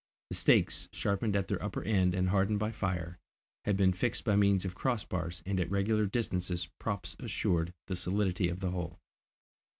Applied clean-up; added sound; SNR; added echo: none; none; none; none.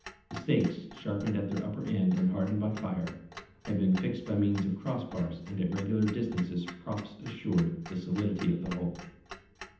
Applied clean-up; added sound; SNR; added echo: none; Clock; 18 dB; reverberation time 0.8 s.